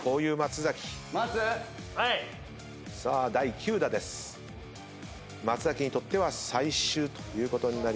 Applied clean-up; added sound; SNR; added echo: none; none; none; none.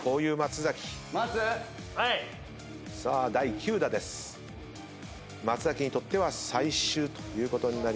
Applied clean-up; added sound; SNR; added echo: none; Buzz; 18 dB; none.